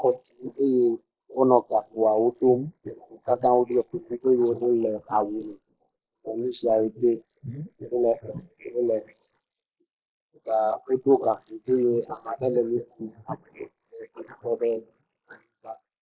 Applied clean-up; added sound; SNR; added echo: neural mask model Resemble Enhance denoiser.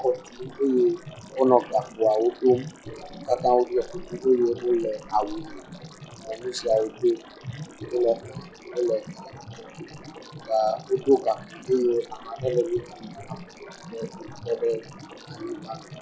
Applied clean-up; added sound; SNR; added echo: classical method log-MMSE.